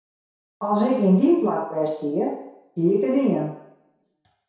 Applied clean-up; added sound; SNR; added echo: none; none; none; reverberation time 0.7 s.